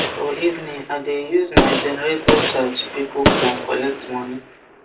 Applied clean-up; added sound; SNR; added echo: none; Gunshot, gunfire; -1 dB; reverberation time 0.3 s.